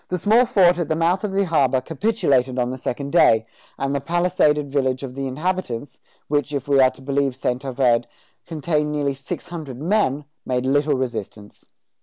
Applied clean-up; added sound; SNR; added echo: none; none; none; none.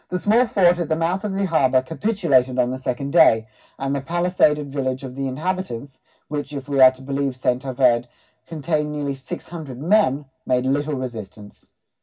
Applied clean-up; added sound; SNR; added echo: none; none; none; reverberation time 0.4 s.